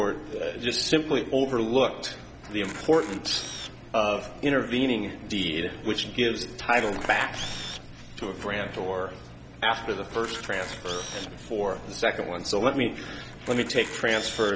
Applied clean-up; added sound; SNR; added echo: none; Camera; 16 dB; none.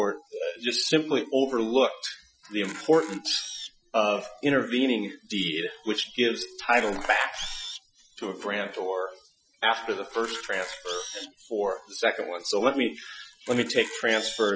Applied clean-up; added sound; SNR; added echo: classical method Wiener filter.